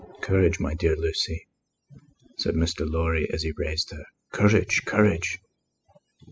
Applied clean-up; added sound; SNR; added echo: classical method spectral subtraction.